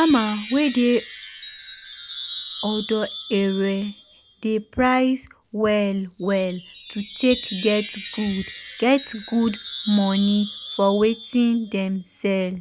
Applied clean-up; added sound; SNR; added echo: none; Wind chime; 14 dB; none.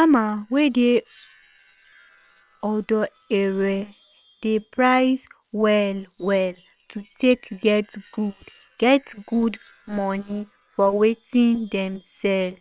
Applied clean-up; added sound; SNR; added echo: neural separator model SepFormer WHAM!.